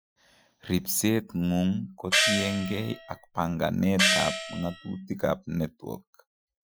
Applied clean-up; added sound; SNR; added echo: classical method Wiener filter.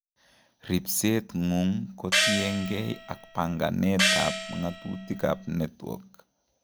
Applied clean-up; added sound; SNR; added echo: none; Gong; 0 dB; none.